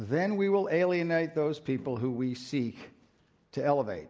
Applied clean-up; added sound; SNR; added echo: none; none; none; none.